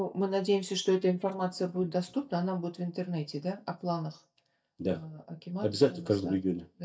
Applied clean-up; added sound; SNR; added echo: neural mask model DeepFilterNet 3.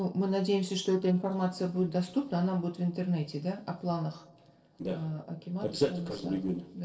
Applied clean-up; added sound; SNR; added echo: neural separator model SepFormer DNS4.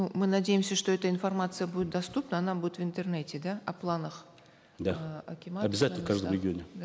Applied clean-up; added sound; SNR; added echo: none; none; none; none.